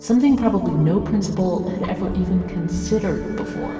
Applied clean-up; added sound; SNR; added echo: none; none; none; reverberation time 2.4 s.